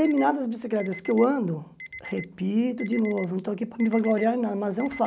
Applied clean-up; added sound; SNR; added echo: none; Alarm; 18 dB; none.